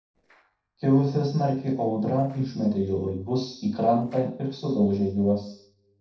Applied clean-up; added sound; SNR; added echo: neural separator model SepFormer DNS4.